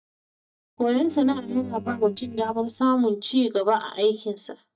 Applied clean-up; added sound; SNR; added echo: neural mask model DeepFilterNet 3.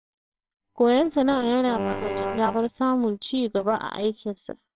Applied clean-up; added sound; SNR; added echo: neural separator model SepFormer WHAMR!.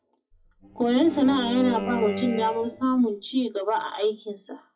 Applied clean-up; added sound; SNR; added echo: classical method WPE with log-MMSE.